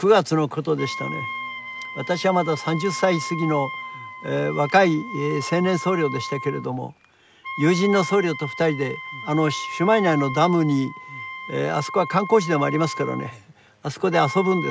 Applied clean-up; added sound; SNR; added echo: none; Wind instrument, woodwind instrument; 11 dB; none.